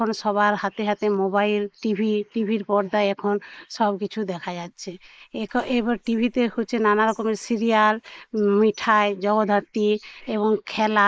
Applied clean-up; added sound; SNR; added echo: neural mask model Resemble Enhance denoiser.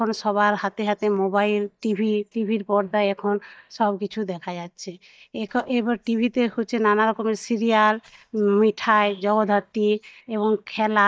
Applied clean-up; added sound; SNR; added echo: neural mask model DeepFilterNet 3.